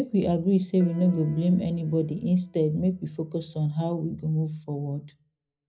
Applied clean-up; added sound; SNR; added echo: none; Piano; 19 dB; reverberation time 0.5 s.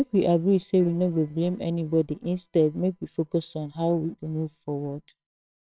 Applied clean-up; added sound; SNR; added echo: neural separator model SepFormer WHAMR!.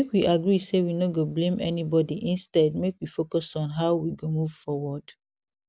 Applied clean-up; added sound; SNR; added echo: none; none; none; none.